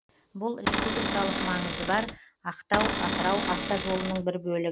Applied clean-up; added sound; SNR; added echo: none; Cupboard open or close / Door; -1 dB; none.